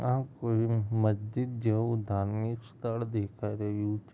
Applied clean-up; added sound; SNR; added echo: none; none; none; none.